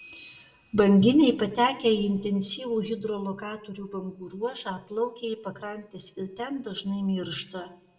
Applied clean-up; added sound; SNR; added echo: none; none; none; reverberation time 0.4 s.